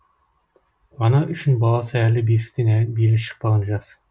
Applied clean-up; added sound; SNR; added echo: none; none; none; none.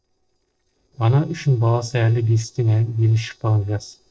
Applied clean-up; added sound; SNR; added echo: neural separator model SepFormer DNS4.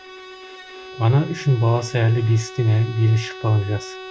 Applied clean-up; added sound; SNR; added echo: none; Bowed string instrument; 16 dB; none.